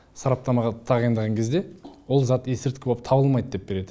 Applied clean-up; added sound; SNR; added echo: none; none; none; none.